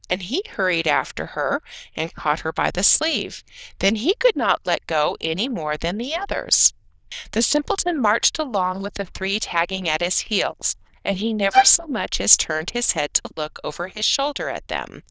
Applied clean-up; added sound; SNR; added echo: neural diffusion model UNIVERSE++.